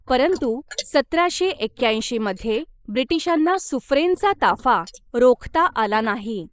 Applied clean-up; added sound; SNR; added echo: neural mask model Resemble Enhance denoiser.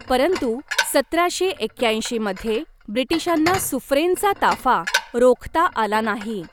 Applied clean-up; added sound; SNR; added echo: none; Dishes, pots, and pans; 11 dB; none.